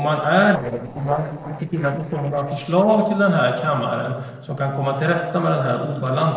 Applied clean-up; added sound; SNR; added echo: neural separator model SepFormer DNS4.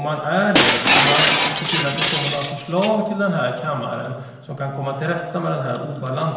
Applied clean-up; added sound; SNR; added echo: none; Shatter; -2 dB; reverberation time 1.1 s.